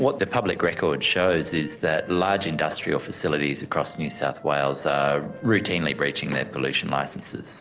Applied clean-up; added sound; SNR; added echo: neural separator model SepFormer DNS4.